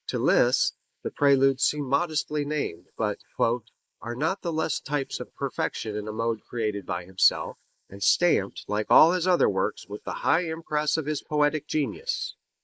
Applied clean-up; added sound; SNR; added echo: neural mask model Resemble Enhance denoiser.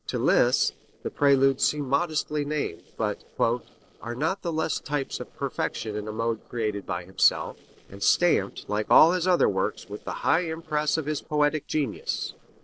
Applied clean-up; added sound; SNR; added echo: neural separator model SepFormer DNS4.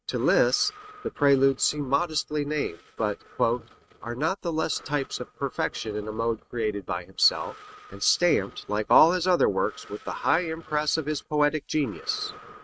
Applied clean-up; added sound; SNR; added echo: neural mask model RNNoise.